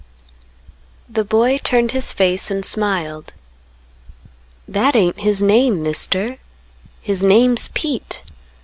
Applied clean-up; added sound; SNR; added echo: none; none; none; none.